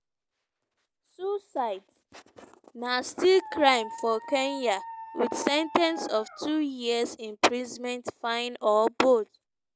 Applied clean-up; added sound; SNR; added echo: none; Dog; 13 dB; none.